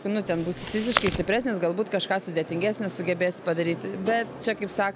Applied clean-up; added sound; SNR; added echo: none; Chewing, mastication; 5 dB; none.